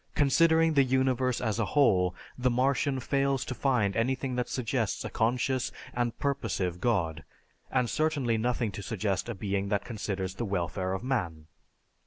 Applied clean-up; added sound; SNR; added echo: none; none; none; none.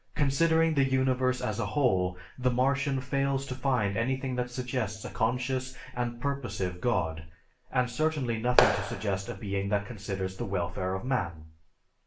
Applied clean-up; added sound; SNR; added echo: none; Clapping; 0 dB; reverberation time 0.3 s.